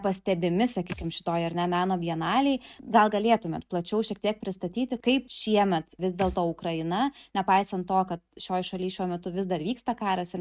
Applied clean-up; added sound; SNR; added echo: neural mask model RNNoise.